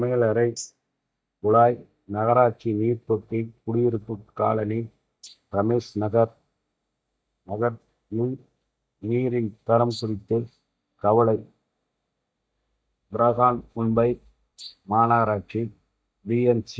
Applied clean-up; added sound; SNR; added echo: neural mask model DeepFilterNet 3.